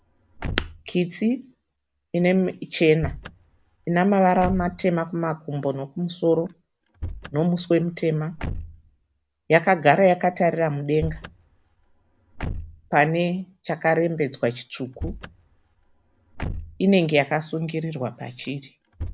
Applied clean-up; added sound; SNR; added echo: none; Slam / Car; 14 dB; none.